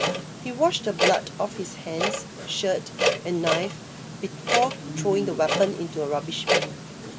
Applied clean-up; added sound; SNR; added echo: none; Clock; 1 dB; none.